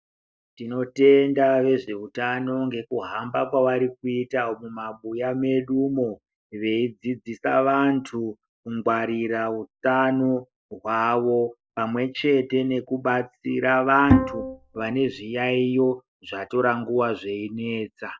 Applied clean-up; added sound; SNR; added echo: neural mask model DeepFilterNet 3.